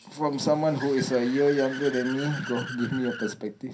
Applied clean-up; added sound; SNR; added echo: none; Accelerating, revving, vroom / Car; 13 dB; reverberation time 0.3 s.